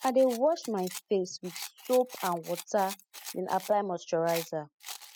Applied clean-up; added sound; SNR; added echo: classical method spectral subtraction.